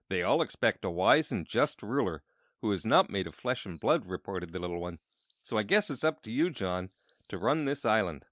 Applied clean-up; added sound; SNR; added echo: neural mask model RNNoise.